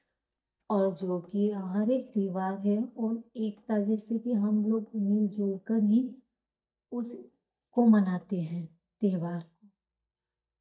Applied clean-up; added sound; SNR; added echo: neural mask model DeepFilterNet 3.